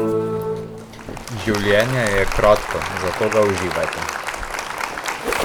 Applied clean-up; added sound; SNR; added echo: none; Applause + Zipper (clothing); 2 dB; none.